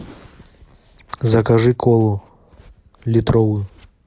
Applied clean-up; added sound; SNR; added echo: none; none; none; none.